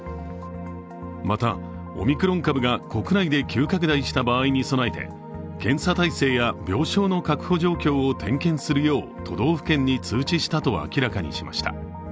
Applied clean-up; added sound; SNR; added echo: none; none; none; none.